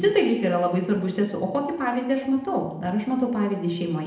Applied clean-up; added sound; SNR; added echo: none; none; none; reverberation time 0.8 s.